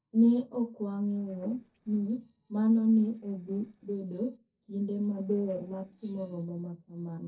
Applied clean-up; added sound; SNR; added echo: neural separator model SepFormer DNS4.